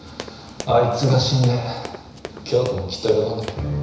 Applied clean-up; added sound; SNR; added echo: none; Run; 15 dB; reverberation time 1.0 s.